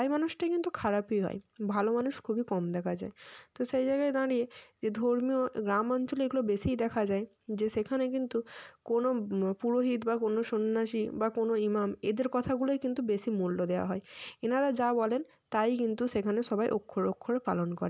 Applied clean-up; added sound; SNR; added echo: none; none; none; none.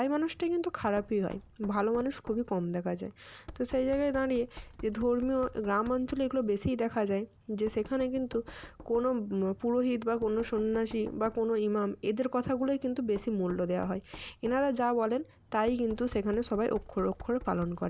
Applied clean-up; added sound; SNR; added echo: none; Knock; 19 dB; none.